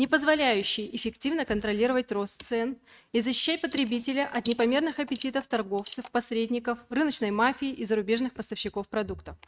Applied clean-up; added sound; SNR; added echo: neural mask model RNNoise.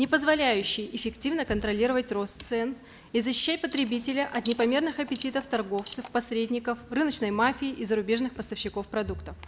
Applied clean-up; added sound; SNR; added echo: none; Alarm; 19 dB; none.